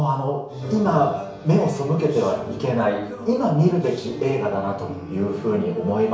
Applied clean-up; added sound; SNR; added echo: none; none; none; reverberation time 0.6 s.